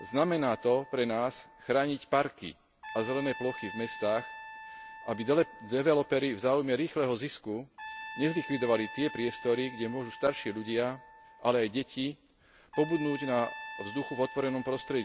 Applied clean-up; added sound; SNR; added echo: none; Trumpet; 15 dB; none.